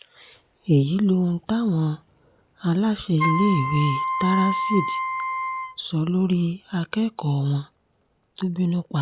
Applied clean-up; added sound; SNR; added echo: none; Wind instrument, woodwind instrument; 3 dB; none.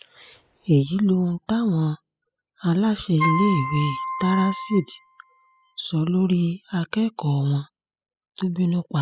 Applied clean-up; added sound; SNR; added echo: classical method spectral subtraction.